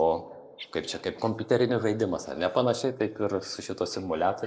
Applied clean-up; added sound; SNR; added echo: neural mask model Resemble Enhance denoiser.